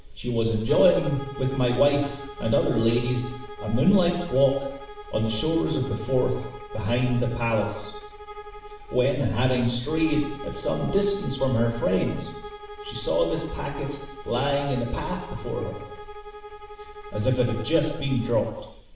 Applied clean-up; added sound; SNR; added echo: none; Bowed string instrument; 15 dB; reverberation time 0.9 s.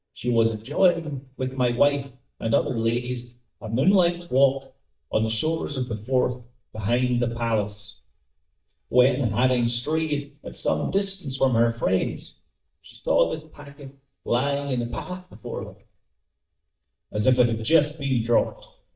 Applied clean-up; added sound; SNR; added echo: neural mask model DeepFilterNet 3.